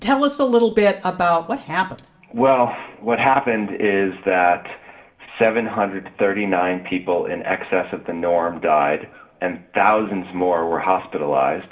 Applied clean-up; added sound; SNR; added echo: none; none; none; reverberation time 0.5 s.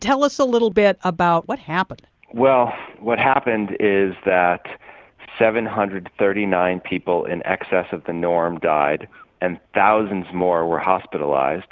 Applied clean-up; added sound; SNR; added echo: none; none; none; none.